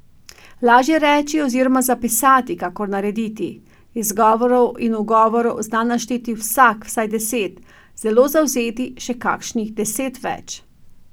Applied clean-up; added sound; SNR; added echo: none; none; none; none.